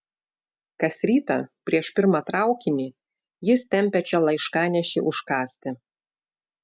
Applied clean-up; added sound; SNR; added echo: none; none; none; none.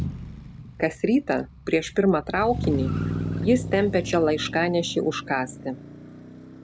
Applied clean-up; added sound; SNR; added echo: none; Motor vehicle (road); 8 dB; none.